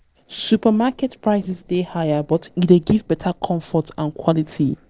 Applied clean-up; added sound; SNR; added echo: neural separator model SepFormer DNS4.